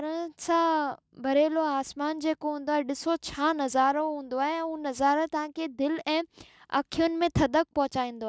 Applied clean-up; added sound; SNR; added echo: none; none; none; none.